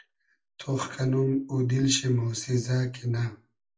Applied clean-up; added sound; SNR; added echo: none; none; none; reverberation time 0.2 s.